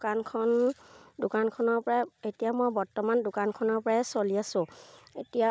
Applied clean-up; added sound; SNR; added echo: none; none; none; none.